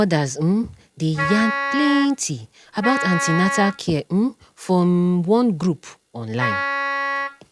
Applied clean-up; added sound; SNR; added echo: none; Wind instrument, woodwind instrument; 3 dB; none.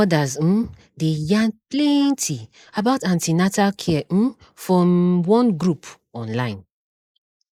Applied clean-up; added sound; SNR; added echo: neural mask model Resemble Enhance denoiser.